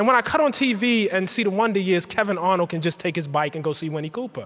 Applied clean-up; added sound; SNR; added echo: none; none; none; none.